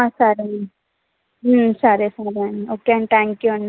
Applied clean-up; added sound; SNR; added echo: none; none; none; none.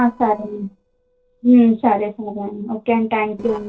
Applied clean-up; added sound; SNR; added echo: neural separator model SepFormer DNS4.